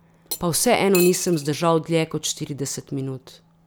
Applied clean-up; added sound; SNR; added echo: none; Cutlery, silverware; 12 dB; none.